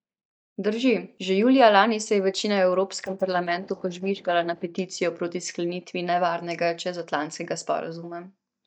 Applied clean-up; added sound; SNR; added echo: neural mask model DeepFilterNet 3.